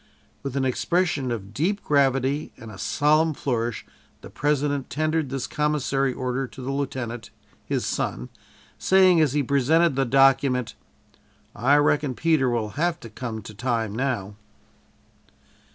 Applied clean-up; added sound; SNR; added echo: none; none; none; none.